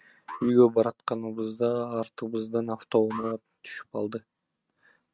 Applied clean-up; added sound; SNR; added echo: neural mask model RNNoise.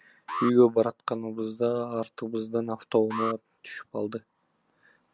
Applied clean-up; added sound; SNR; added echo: none; Alarm; 11 dB; none.